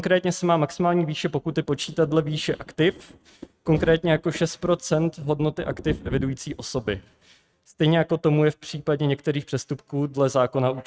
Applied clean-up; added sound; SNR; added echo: neural mask model RNNoise.